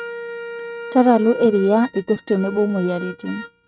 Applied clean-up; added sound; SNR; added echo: neural mask model RNNoise.